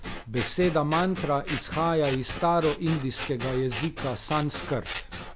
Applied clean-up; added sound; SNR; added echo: none; Scissors; 8 dB; none.